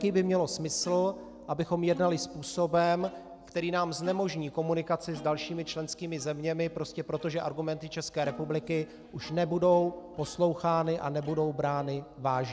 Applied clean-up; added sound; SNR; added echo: none; Plucked string instrument; 19 dB; none.